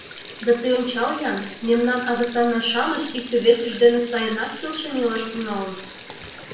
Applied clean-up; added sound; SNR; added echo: none; Sink (filling or washing); 13 dB; reverberation time 0.6 s.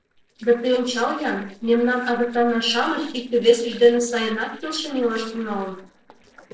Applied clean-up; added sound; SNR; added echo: neural separator model SepFormer DNS4.